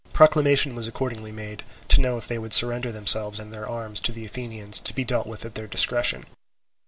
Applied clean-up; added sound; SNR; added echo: none; none; none; none.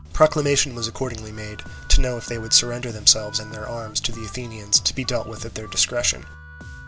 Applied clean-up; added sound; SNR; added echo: none; Bass guitar + Harmonica; 16 dB; none.